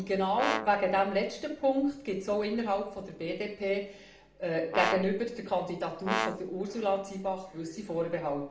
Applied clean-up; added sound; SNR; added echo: none; Brass instrument; 4 dB; reverberation time 0.5 s.